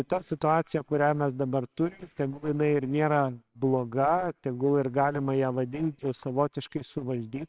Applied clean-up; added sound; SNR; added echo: neural separator model SepFormer WHAMR!.